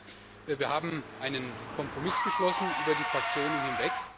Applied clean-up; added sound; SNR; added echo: none; Engine / Car; 0 dB; none.